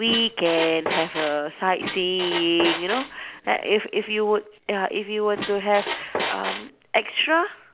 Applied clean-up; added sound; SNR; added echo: none; Squeak; 6 dB; none.